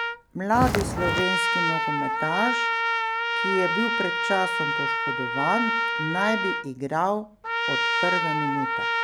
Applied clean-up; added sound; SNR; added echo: none; Trumpet + Walk, footsteps; -3 dB; none.